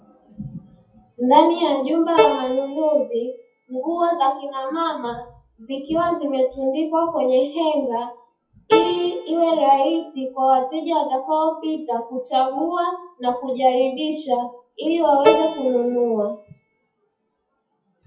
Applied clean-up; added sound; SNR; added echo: classical method WPE with log-MMSE.